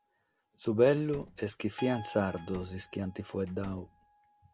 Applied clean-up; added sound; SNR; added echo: none; Keyboard (musical) + Slam; 19 dB; none.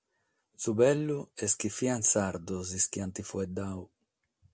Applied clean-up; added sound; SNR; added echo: none; none; none; none.